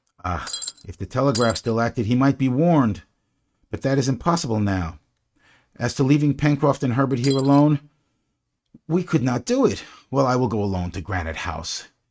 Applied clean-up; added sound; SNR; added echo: neural mask model RNNoise.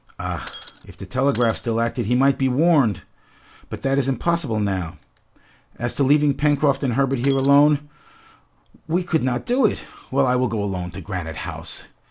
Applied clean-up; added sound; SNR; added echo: none; Shatter; 7 dB; none.